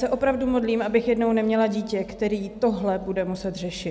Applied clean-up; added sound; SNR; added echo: none; none; none; none.